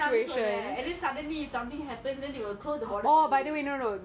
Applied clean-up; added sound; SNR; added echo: none; none; none; none.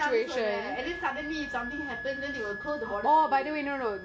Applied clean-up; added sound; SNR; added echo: none; Wind instrument, woodwind instrument; 11 dB; none.